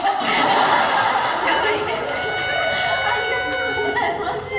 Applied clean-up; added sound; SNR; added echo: none; Trumpet; 7 dB; reverberation time 2.4 s.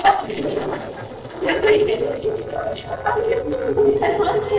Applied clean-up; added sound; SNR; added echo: neural separator model SepFormer DNS4.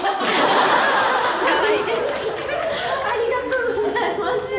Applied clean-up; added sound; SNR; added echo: none; none; none; none.